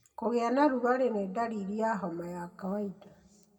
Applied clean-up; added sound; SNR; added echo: none; none; none; reverberation time 1.3 s.